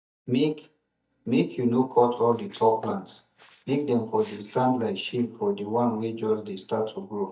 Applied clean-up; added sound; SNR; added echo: neural mask model DeepFilterNet 3.